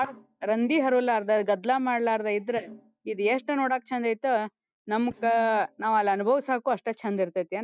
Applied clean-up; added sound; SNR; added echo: neural mask model DeepFilterNet 3.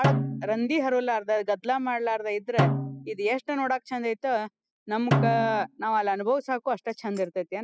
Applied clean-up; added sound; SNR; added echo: classical method spectral subtraction.